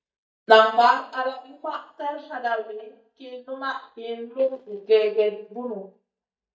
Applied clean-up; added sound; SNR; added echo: neural mask model DeepFilterNet 3.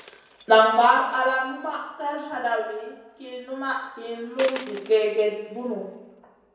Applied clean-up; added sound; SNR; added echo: none; Coin (dropping); 19 dB; reverberation time 0.9 s.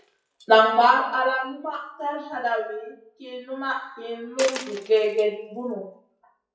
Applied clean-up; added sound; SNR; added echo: classical method WPE with log-MMSE.